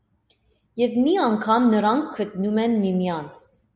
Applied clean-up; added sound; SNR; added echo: none; none; none; none.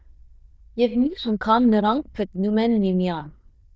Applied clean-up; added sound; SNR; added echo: neural diffusion model UNIVERSE++.